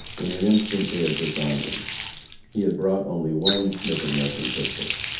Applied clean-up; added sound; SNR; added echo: none; Water tap, faucet; 6 dB; reverberation time 0.5 s.